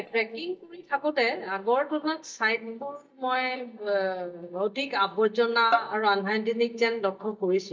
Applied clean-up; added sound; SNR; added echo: neural mask model DeepFilterNet 3.